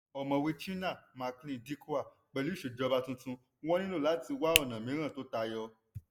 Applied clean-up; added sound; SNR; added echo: none; Finger snapping; -1 dB; none.